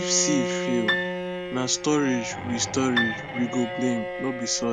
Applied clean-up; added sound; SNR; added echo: none; Bowed string instrument + Piano; 3 dB; none.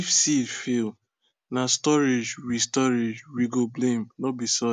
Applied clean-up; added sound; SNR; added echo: none; none; none; none.